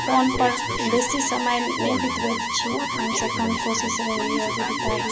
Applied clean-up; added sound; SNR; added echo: none; Alarm; 1 dB; none.